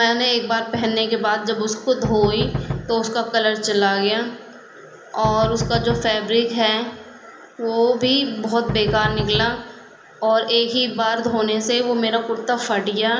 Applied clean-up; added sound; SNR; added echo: none; Knock; 7 dB; reverberation time 0.8 s.